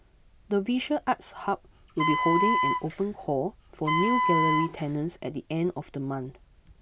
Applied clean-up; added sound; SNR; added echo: none; Wind instrument, woodwind instrument; -2 dB; none.